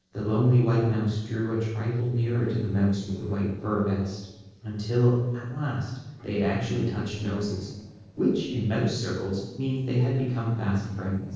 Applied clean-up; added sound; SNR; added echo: neural separator model SepFormer DNS4.